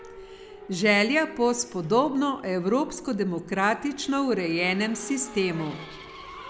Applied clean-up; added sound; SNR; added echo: none; Race car, auto racing / Accelerating, revving, vroom; 17 dB; none.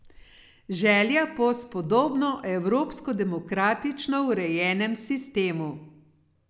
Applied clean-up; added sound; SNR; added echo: none; none; none; none.